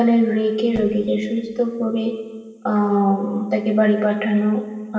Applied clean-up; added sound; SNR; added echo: none; none; none; reverberation time 1.4 s.